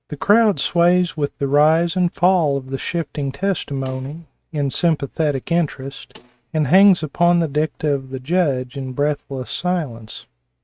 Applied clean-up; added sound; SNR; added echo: neural mask model RNNoise.